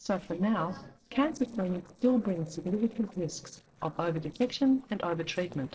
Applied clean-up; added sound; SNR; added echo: neural separator model SepFormer DNS4.